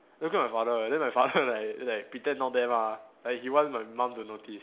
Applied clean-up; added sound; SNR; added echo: none; none; none; none.